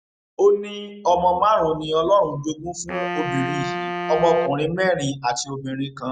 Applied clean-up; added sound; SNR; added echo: none; Wind instrument, woodwind instrument; 8 dB; none.